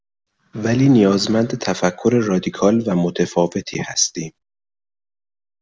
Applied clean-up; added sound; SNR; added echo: none; none; none; none.